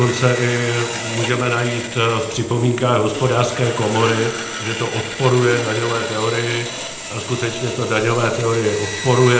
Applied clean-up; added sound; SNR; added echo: none; Sawing; 9 dB; reverberation time 0.8 s.